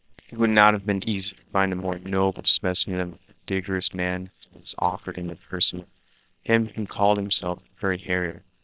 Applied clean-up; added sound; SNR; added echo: neural separator model SepFormer WHAM!.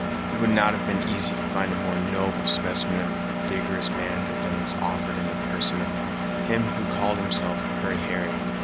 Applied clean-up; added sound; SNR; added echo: none; Engine; -2 dB; none.